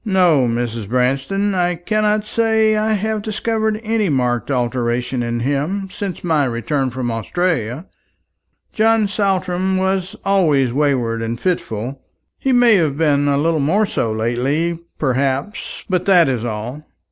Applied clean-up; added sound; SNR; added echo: none; none; none; none.